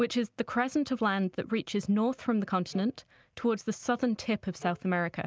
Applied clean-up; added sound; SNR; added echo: neural mask model DeepFilterNet 3.